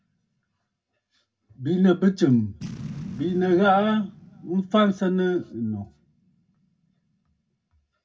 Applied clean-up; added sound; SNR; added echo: none; Boom; 18 dB; reverberation time 0.2 s.